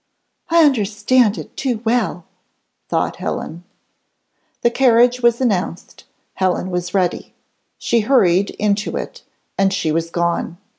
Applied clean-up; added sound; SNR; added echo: none; none; none; none.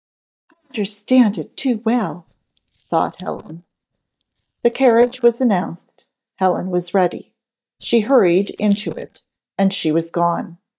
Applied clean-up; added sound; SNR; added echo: neural mask model DeepFilterNet 3.